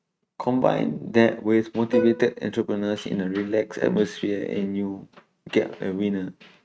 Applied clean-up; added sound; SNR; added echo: neural mask model RNNoise.